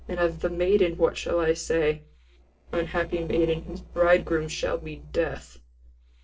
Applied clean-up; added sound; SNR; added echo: neural separator model SepFormer DNS4.